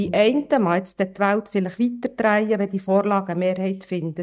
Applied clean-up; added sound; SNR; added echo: neural mask model DeepFilterNet 3.